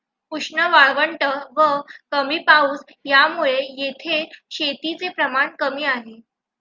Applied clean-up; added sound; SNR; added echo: none; none; none; none.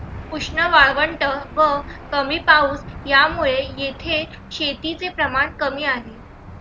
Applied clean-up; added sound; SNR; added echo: none; Engine / Aircraft; 15 dB; none.